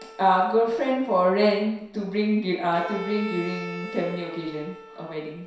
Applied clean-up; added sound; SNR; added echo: none; Bowed string instrument; 15 dB; reverberation time 0.7 s.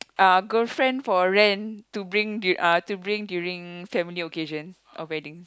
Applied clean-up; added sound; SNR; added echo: none; none; none; none.